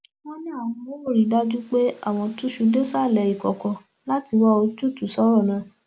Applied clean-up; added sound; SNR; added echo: none; none; none; none.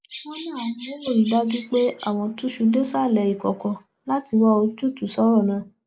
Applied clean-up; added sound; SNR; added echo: neural mask model Resemble Enhance denoiser.